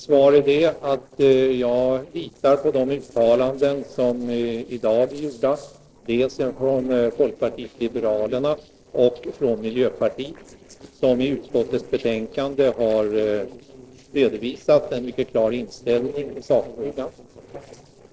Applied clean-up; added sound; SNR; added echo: neural separator model SepFormer DNS4.